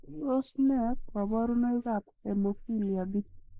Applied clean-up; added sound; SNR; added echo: neural mask model Resemble Enhance denoiser.